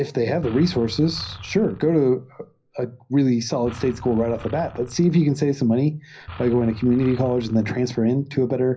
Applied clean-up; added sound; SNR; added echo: none; Engine; 18 dB; reverberation time 0.5 s.